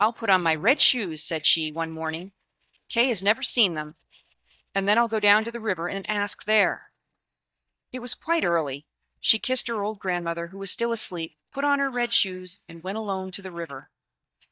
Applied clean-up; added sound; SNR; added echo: neural mask model DeepFilterNet 3.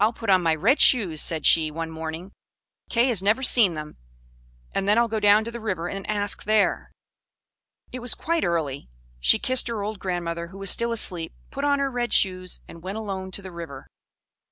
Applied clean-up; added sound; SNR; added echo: none; none; none; none.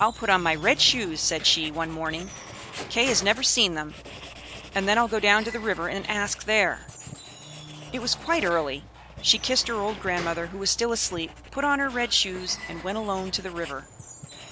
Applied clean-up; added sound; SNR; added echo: none; Squeak / Wood + Writing; 15 dB; none.